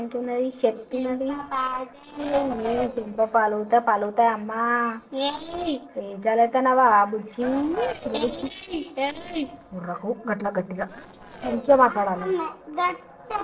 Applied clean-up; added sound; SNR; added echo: neural separator model SepFormer DNS4.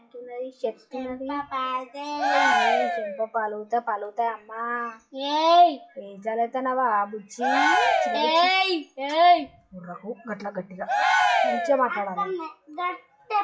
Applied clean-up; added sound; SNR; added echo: classical method WPE with log-MMSE.